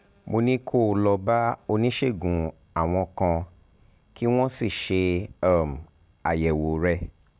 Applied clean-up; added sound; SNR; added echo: none; none; none; none.